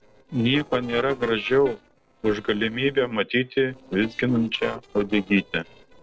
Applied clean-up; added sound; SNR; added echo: neural separator model SepFormer DNS4.